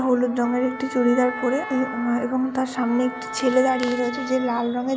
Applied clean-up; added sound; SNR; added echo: none; Wind instrument, woodwind instrument; 12 dB; none.